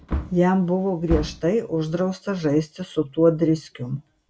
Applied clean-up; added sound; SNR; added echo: none; Wood; 12 dB; none.